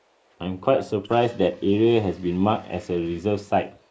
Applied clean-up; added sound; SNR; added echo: neural mask model Resemble Enhance denoiser.